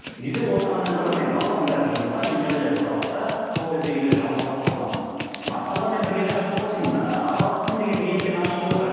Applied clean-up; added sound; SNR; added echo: none; Run; 8 dB; reverberation time 2.1 s.